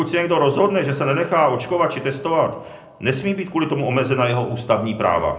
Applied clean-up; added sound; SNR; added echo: none; none; none; reverberation time 0.4 s.